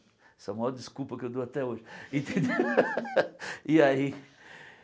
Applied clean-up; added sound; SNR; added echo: none; none; none; none.